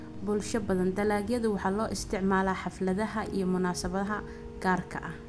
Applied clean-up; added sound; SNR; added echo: none; Piano; 16 dB; none.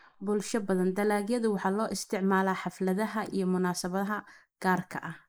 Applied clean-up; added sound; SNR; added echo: neural mask model Resemble Enhance denoiser.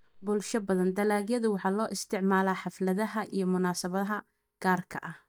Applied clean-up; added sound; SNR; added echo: neural mask model DeepFilterNet 3.